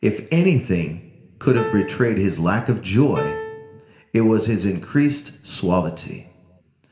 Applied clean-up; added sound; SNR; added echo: none; Piano; 11 dB; reverberation time 1.6 s.